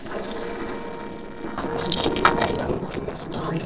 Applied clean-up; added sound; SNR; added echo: neural separator model SepFormer DNS4.